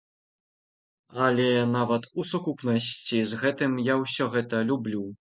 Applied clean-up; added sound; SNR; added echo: none; none; none; none.